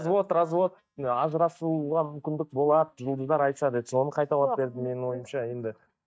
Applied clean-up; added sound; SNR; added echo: neural mask model DeepFilterNet 3.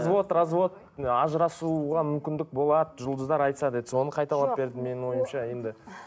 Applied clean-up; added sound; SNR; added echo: none; none; none; none.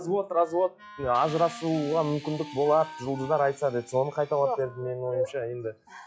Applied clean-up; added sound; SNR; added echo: classical method log-MMSE.